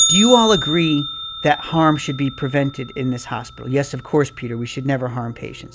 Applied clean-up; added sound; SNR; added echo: none; Bell; 6 dB; none.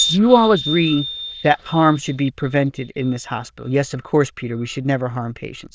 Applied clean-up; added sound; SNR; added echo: neural diffusion model UNIVERSE++.